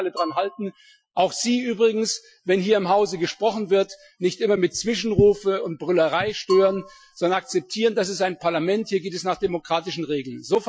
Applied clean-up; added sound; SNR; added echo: classical method Wiener filter.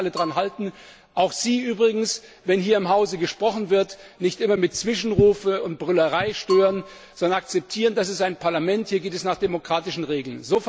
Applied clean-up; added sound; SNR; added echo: none; Bell / Percussion; 19 dB; none.